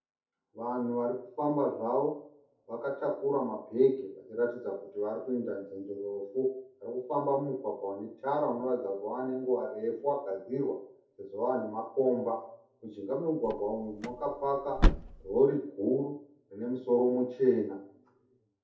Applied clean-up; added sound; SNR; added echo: none; Slam / Car; -2 dB; reverberation time 0.5 s.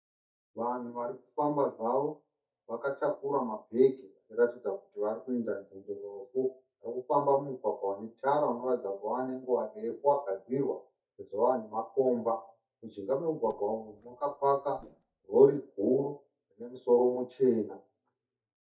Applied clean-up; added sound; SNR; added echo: neural mask model DeepFilterNet 3.